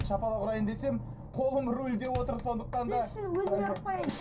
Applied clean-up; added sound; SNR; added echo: none; Bass drum; 12 dB; reverberation time 0.3 s.